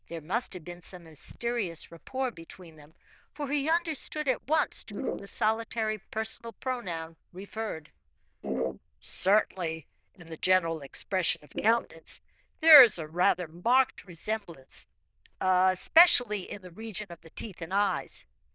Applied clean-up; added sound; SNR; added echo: neural diffusion model UNIVERSE++.